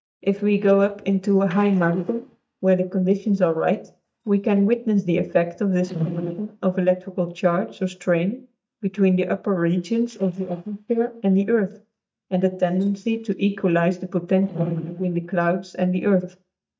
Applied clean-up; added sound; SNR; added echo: neural mask model DeepFilterNet 3.